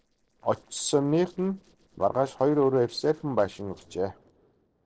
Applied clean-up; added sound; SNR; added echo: neural separator model SepFormer DNS4.